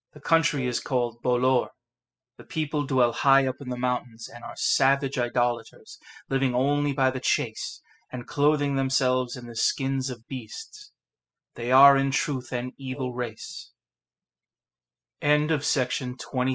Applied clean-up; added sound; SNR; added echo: classical method spectral subtraction.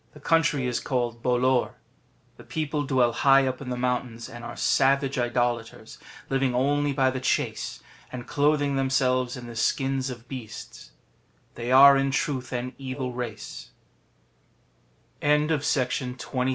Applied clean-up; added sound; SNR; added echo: none; Brass instrument; 19 dB; none.